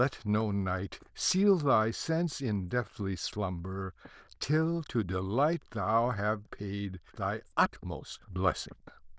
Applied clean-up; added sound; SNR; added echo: neural diffusion model UNIVERSE++.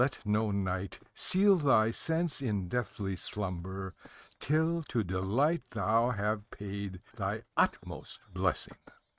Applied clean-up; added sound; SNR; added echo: neural mask model RNNoise.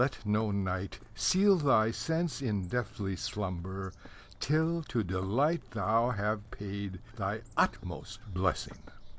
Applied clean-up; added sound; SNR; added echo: none; Bird; 19 dB; none.